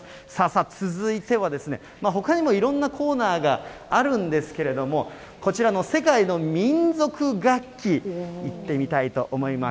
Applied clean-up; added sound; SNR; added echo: none; none; none; none.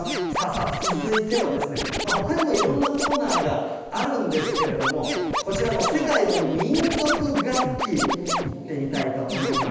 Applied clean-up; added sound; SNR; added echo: none; Scratching (performance technique); 2 dB; reverberation time 1.1 s.